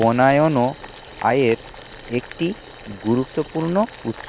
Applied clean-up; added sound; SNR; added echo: none; Boiling; 17 dB; none.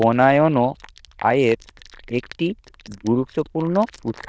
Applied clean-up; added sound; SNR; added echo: neural diffusion model UNIVERSE++.